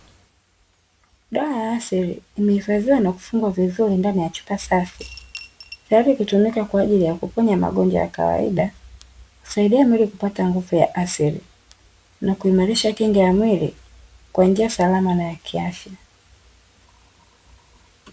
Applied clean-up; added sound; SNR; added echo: none; Coin (dropping) / Glass; 20 dB; none.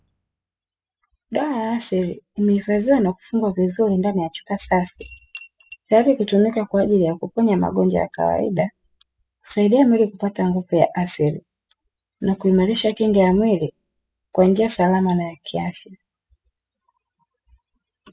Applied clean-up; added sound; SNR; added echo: classical method spectral subtraction.